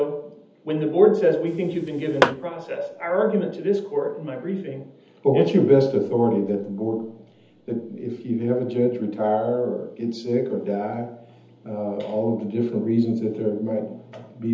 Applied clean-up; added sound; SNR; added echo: none; Tap / Hammer; 2 dB; reverberation time 0.7 s.